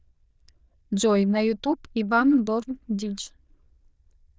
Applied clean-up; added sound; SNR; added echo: neural diffusion model UNIVERSE++.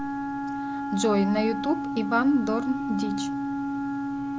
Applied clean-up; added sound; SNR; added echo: none; Wind instrument, woodwind instrument; 2 dB; none.